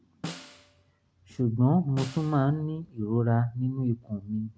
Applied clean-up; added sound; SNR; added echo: none; Snare drum; 17 dB; none.